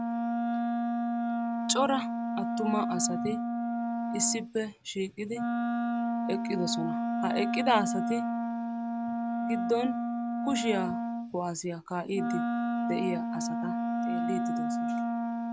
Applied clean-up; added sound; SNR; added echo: none; Wind instrument, woodwind instrument; -3 dB; none.